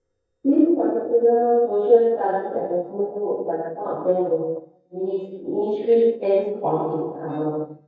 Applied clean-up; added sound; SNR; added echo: neural mask model DeepFilterNet 3.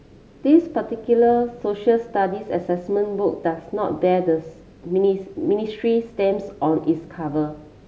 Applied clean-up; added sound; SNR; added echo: none; none; none; none.